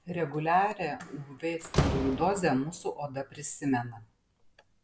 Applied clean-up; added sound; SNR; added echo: none; Slam; 6 dB; none.